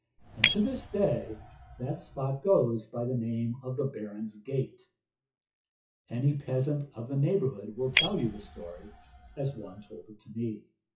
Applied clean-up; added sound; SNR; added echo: classical method WPE with log-MMSE.